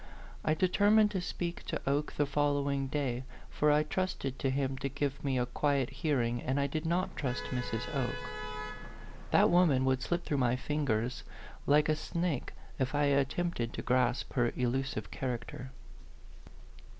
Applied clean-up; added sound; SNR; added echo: none; Motor vehicle (road); 12 dB; none.